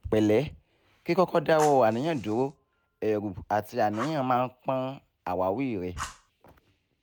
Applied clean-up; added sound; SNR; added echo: none; Fire; 19 dB; none.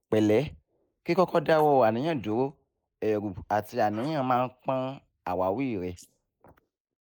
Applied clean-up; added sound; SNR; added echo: neural mask model Resemble Enhance denoiser.